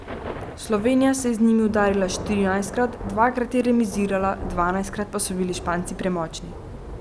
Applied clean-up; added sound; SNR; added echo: none; Thunder / Rain; 12 dB; none.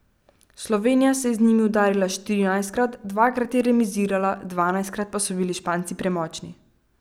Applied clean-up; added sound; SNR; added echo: none; none; none; none.